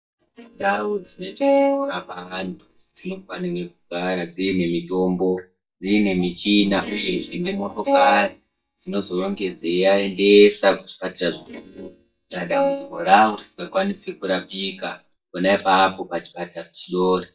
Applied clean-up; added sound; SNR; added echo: neural mask model DeepFilterNet 3.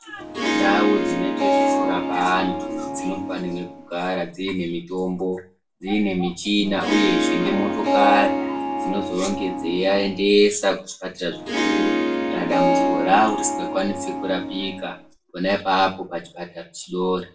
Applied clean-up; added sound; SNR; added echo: none; Harp; -1 dB; reverberation time 0.3 s.